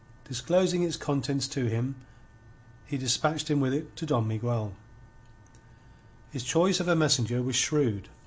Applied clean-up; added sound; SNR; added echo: none; none; none; none.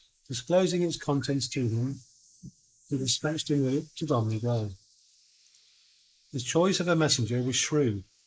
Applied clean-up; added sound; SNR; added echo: neural mask model Resemble Enhance denoiser.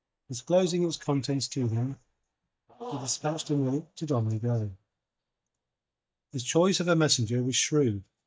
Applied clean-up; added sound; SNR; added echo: neural mask model DeepFilterNet 3.